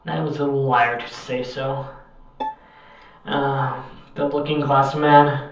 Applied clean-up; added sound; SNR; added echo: none; Bowed string instrument; 14 dB; reverberation time 0.7 s.